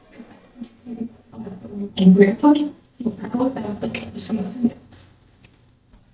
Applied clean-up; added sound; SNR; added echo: neural mask model DeepFilterNet 3.